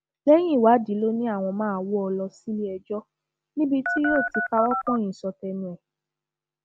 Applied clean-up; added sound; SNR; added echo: none; Telephone; 2 dB; none.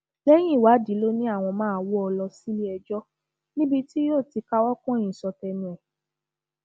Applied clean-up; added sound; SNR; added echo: none; none; none; none.